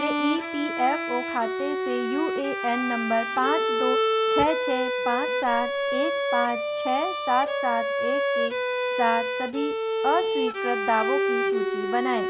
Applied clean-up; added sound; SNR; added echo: none; Bowed string instrument; -2 dB; none.